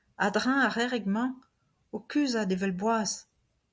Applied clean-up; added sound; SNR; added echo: none; none; none; none.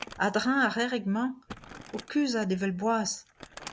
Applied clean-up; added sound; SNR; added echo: none; Crumpling, crinkling; 18 dB; none.